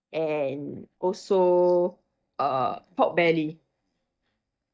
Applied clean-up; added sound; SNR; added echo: neural mask model DeepFilterNet 3.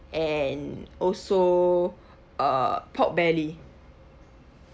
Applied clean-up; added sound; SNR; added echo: none; none; none; none.